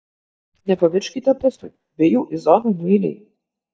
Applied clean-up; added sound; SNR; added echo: neural mask model DeepFilterNet 3.